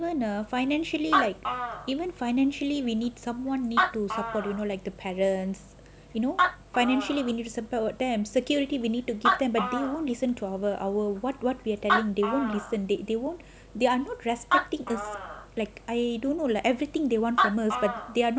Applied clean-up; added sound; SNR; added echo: none; Animal; 5 dB; none.